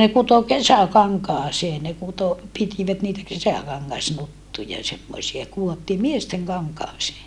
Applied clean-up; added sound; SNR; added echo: none; none; none; none.